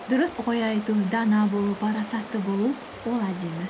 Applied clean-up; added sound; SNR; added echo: none; Stream; 15 dB; none.